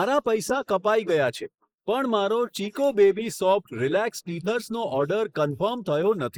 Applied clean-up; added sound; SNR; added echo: neural mask model Resemble Enhance denoiser.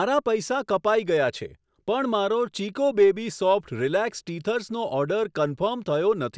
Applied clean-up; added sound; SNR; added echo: none; none; none; none.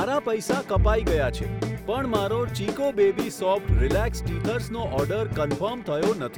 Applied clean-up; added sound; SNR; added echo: none; Guitar / Drum + Bowed string instrument; 1 dB; none.